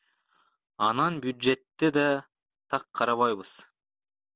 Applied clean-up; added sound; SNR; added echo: none; none; none; none.